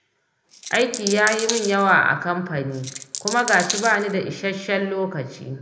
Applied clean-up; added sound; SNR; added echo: none; Coin (dropping); 8 dB; reverberation time 0.7 s.